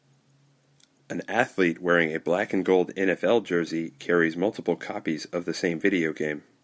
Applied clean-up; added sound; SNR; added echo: none; none; none; none.